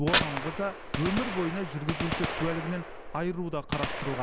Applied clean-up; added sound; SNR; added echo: none; Gunshot, gunfire + Fire; 0 dB; none.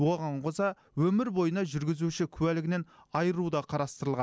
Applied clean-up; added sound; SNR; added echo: none; none; none; none.